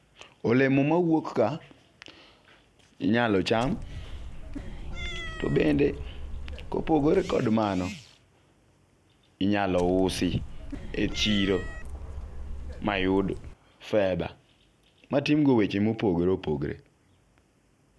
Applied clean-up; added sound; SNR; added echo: none; Cat; 9 dB; none.